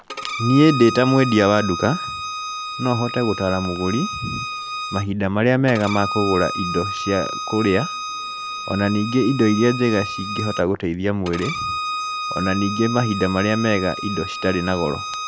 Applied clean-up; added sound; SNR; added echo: none; Bowed string instrument; 7 dB; none.